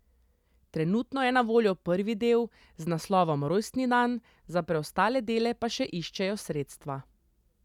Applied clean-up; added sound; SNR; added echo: none; none; none; none.